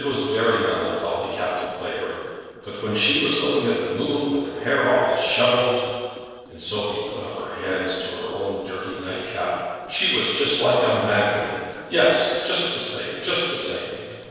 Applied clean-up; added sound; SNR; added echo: neural separator model SepFormer DNS4.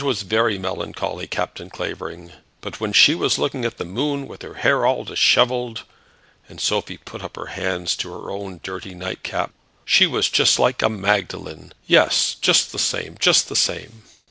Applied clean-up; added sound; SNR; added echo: none; none; none; none.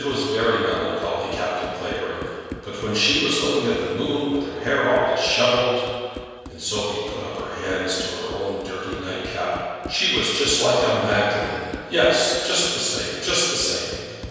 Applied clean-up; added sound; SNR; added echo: none; Run; 17 dB; reverberation time 1.9 s.